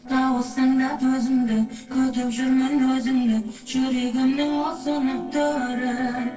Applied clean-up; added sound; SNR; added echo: neural separator model SepFormer DNS4.